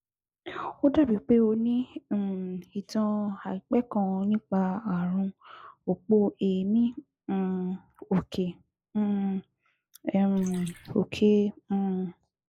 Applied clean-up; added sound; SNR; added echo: neural mask model Resemble Enhance denoiser.